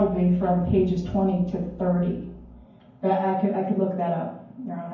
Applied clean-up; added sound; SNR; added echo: none; none; none; reverberation time 0.9 s.